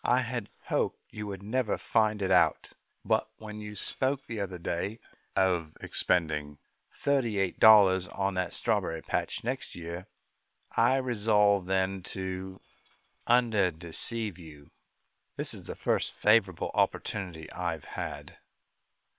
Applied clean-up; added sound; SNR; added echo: neural separator model SepFormer WHAM!.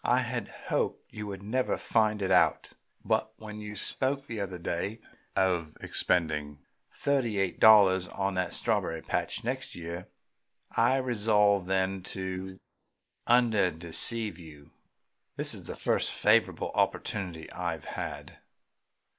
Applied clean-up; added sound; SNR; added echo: neural mask model Resemble Enhance denoiser.